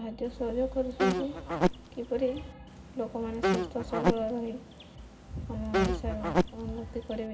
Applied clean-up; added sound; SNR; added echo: none; Insect; -1 dB; reverberation time 0.4 s.